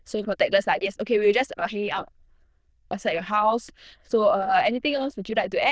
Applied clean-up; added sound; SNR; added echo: neural diffusion model UNIVERSE++.